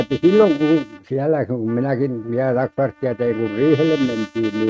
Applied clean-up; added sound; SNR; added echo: neural mask model RNNoise.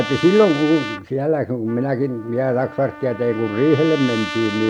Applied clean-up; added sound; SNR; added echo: none; Trumpet; 12 dB; none.